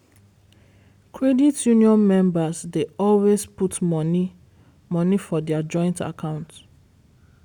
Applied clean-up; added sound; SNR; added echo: none; none; none; none.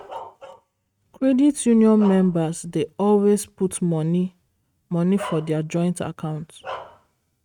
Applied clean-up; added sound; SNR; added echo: neural mask model RNNoise.